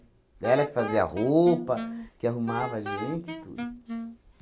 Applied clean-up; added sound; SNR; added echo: none; Wind instrument, woodwind instrument; 9 dB; none.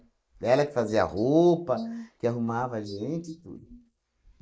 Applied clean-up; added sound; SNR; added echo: neural mask model Resemble Enhance denoiser.